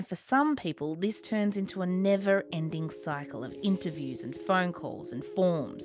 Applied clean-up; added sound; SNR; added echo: none; none; none; none.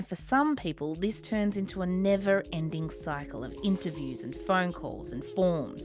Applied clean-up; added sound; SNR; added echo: none; Drum kit; 19 dB; none.